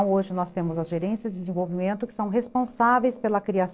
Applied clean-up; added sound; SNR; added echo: neural separator model SepFormer DNS4.